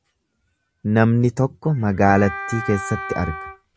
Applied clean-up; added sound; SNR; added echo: none; Wind instrument, woodwind instrument; 10 dB; none.